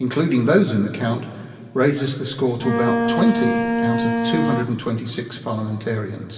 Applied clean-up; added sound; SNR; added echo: none; Bowed string instrument; 0 dB; reverberation time 2.3 s.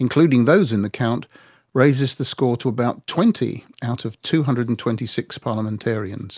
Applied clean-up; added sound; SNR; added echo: none; none; none; none.